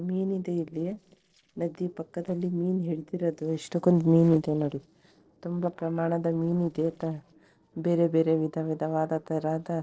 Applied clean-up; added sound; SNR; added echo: neural separator model SepFormer DNS4.